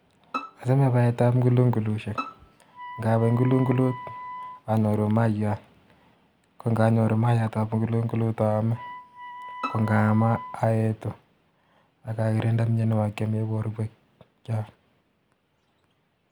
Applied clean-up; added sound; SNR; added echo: none; Wind instrument, woodwind instrument + Bowed string instrument; 15 dB; none.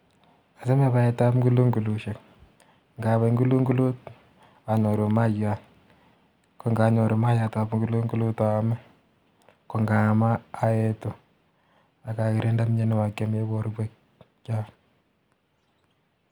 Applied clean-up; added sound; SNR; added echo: none; none; none; none.